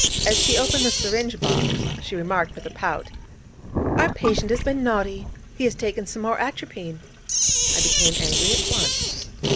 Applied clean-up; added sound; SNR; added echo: none; Sink (filling or washing); -2 dB; none.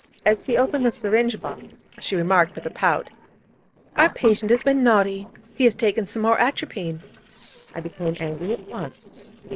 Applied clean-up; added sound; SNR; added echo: neural separator model SepFormer DNS4.